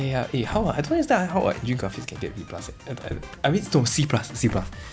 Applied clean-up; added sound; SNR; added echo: none; Slam / Car + Drum kit; 14 dB; none.